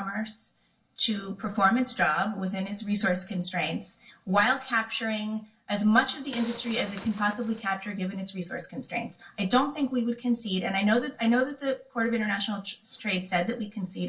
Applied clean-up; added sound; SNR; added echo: none; Bird; 16 dB; reverberation time 0.2 s.